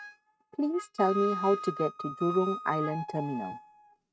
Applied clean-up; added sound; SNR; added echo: neural mask model RNNoise.